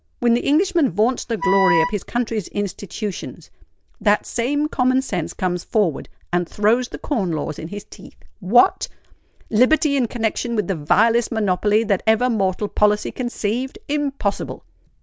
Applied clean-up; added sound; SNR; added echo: none; Wind instrument, woodwind instrument; 1 dB; none.